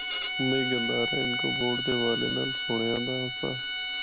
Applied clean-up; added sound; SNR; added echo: none; Bowed string instrument; 0 dB; none.